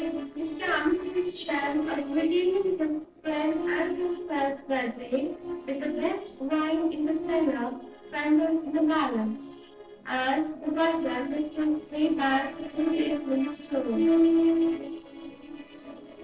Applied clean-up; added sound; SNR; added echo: neural separator model SepFormer DNS4.